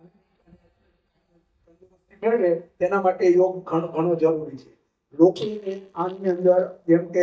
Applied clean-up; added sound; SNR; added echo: neural mask model DeepFilterNet 3.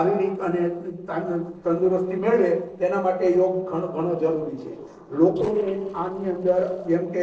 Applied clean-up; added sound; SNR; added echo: neural separator model SepFormer DNS4.